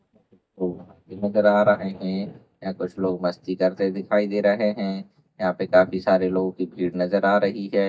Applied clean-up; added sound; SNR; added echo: neural mask model DeepFilterNet 3.